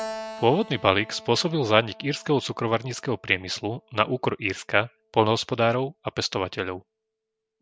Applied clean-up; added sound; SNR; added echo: none; Keyboard (musical); 18 dB; none.